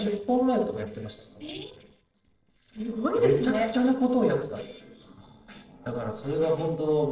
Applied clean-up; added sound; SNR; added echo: neural separator model SepFormer DNS4.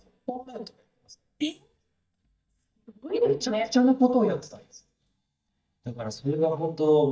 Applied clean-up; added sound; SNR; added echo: neural mask model DeepFilterNet 3.